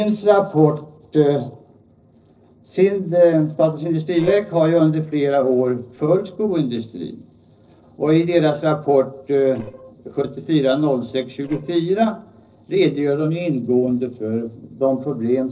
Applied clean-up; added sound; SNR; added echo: neural separator model SepFormer DNS4.